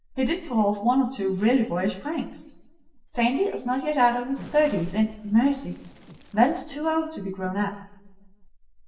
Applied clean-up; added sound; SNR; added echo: neural separator model SepFormer DNS4.